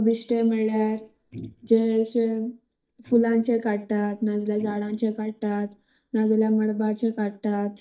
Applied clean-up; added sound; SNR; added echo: neural mask model DeepFilterNet 3.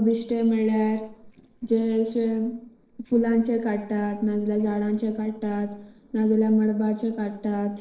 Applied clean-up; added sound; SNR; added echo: neural separator model SepFormer DNS4.